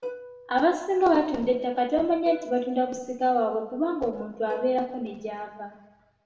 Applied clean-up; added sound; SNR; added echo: none; Plucked string instrument; 17 dB; reverberation time 0.8 s.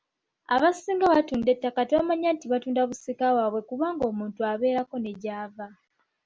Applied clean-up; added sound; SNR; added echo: none; none; none; none.